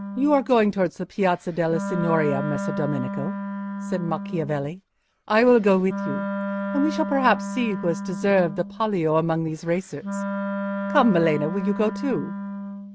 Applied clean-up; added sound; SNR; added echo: none; Wind instrument, woodwind instrument; 7 dB; none.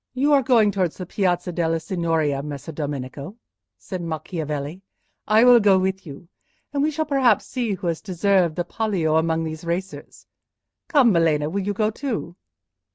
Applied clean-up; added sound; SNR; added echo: none; none; none; none.